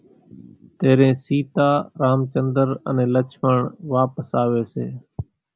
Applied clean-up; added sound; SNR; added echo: none; none; none; none.